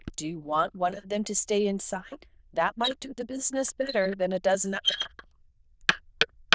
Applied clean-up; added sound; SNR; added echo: neural diffusion model UNIVERSE++.